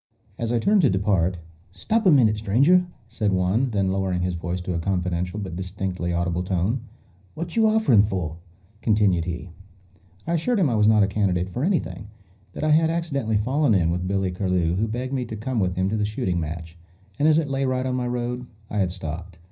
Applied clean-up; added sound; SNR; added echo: none; none; none; reverberation time 0.4 s.